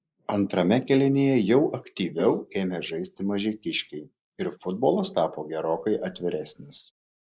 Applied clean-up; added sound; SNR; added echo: neural mask model Resemble Enhance denoiser.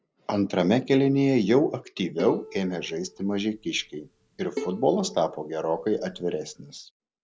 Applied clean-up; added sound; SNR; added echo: none; Bowed string instrument; 15 dB; none.